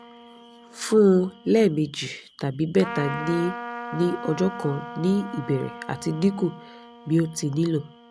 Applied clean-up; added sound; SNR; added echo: none; Trumpet; 13 dB; none.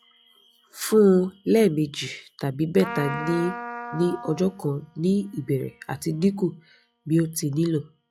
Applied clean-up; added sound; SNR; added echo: classical method log-MMSE.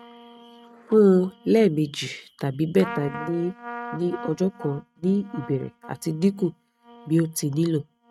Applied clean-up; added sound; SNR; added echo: neural mask model RNNoise.